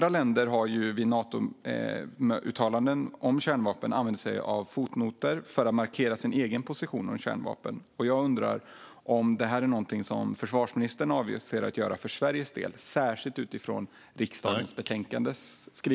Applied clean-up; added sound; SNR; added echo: none; none; none; none.